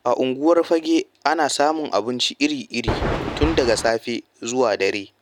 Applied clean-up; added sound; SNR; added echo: none; Thunder; 3 dB; none.